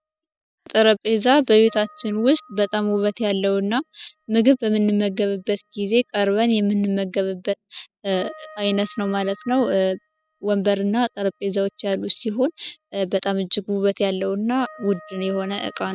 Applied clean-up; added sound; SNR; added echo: classical method spectral subtraction.